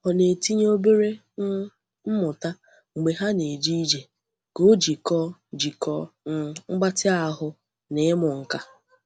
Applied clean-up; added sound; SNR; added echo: none; none; none; none.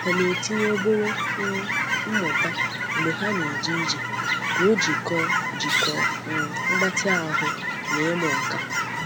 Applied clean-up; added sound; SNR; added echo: none; Chirp, tweet / Fowl; -2 dB; none.